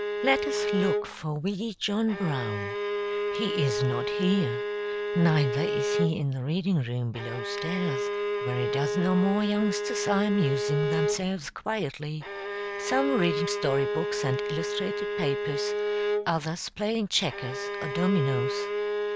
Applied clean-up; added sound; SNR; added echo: none; Bowed string instrument; 2 dB; none.